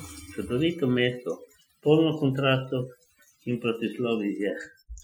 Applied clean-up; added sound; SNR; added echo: classical method Wiener filter.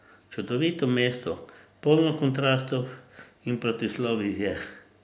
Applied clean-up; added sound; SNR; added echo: none; none; none; none.